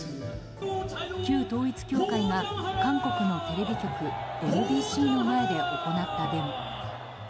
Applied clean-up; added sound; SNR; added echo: none; none; none; none.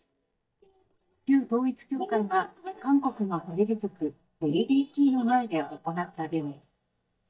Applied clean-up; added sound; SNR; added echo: neural mask model DeepFilterNet 3.